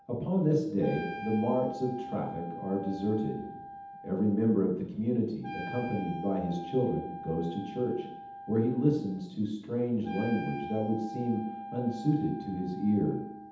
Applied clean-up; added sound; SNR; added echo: none; Wind instrument, woodwind instrument; 12 dB; reverberation time 0.8 s.